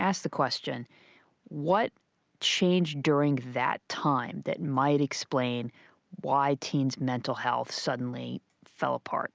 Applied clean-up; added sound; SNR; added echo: none; none; none; none.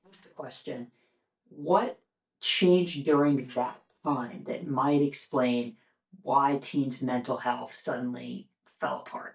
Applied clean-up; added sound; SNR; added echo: neural mask model DeepFilterNet 3.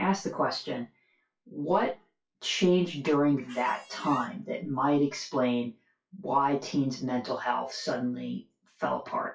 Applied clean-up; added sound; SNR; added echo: classical method WPE with log-MMSE.